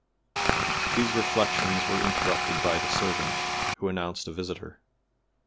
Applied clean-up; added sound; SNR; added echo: none; Tools; -4 dB; none.